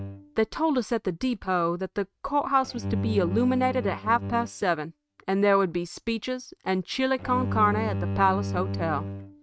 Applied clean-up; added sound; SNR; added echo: neural mask model RNNoise.